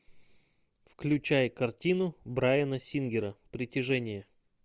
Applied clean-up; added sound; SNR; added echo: none; none; none; none.